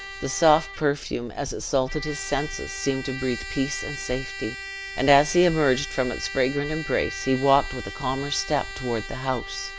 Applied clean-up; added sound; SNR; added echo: none; Trumpet; 12 dB; none.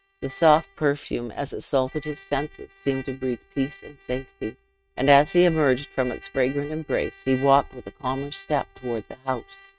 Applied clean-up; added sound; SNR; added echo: neural mask model RNNoise.